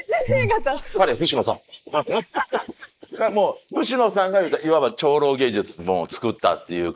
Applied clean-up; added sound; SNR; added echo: neural mask model Resemble Enhance denoiser.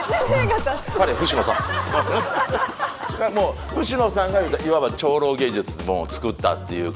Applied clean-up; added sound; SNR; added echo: none; Buzz; 7 dB; none.